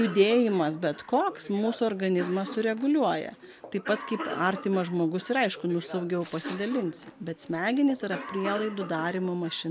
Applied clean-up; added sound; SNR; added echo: none; Tearing + Cough; 14 dB; none.